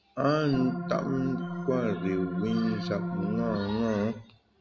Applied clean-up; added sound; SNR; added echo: none; Organ; 4 dB; none.